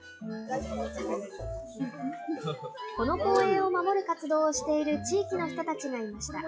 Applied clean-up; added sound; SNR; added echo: classical method log-MMSE.